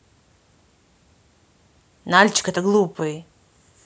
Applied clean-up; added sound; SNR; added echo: none; none; none; none.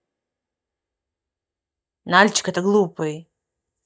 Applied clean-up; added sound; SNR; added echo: neural mask model DeepFilterNet 3.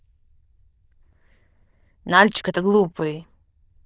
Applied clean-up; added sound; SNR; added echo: neural diffusion model UNIVERSE++.